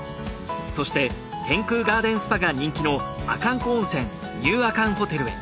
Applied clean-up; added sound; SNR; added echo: none; none; none; none.